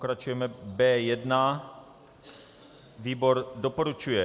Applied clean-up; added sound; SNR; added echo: none; none; none; none.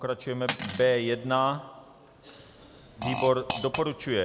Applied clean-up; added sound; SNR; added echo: none; Fart + Cutlery, silverware; 8 dB; none.